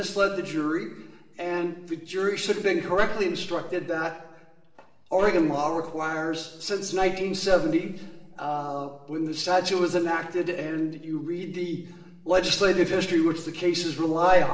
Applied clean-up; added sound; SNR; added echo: none; none; none; reverberation time 0.9 s.